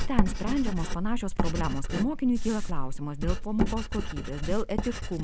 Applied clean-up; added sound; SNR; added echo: none; Writing; -3 dB; none.